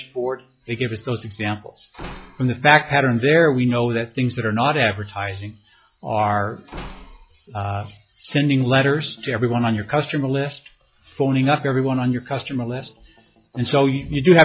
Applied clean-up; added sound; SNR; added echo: classical method log-MMSE.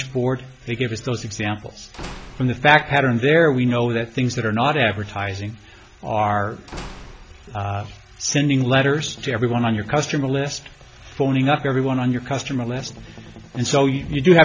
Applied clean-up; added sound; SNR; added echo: none; Slam / Wood + Strum; 20 dB; none.